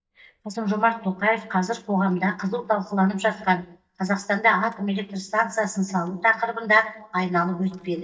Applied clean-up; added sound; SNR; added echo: neural mask model DeepFilterNet 3.